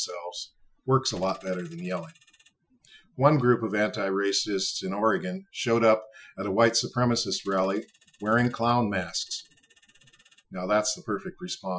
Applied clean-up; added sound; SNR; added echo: classical method Wiener filter.